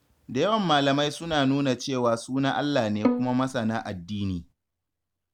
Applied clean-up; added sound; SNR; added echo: none; Bowed string instrument; 5 dB; none.